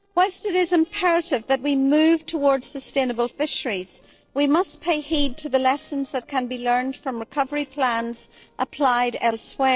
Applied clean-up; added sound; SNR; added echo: neural separator model SepFormer DNS4.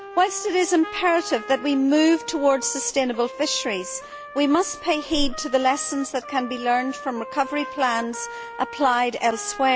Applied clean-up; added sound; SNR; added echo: none; Trumpet; 14 dB; none.